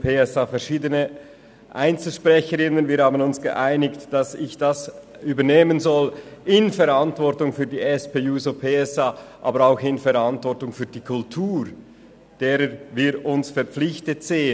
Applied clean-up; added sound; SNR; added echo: none; none; none; none.